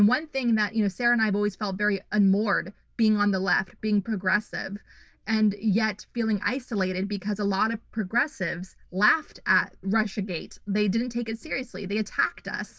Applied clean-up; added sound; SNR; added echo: none; none; none; none.